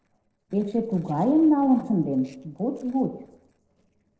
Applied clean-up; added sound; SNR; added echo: neural separator model SepFormer DNS4.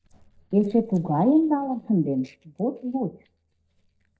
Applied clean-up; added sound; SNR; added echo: neural mask model DeepFilterNet 3.